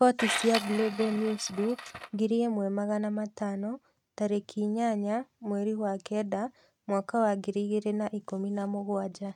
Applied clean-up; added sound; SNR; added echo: neural mask model RNNoise.